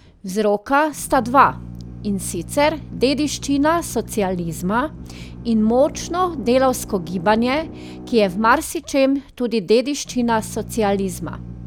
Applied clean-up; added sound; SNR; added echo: none; Drill; 15 dB; none.